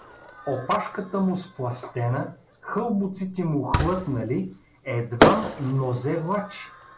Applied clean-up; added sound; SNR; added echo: none; Fireworks; 2 dB; none.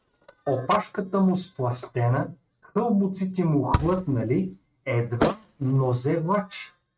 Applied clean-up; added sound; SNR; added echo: neural mask model RNNoise.